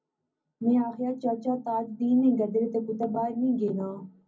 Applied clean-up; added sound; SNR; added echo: none; none; none; reverberation time 0.4 s.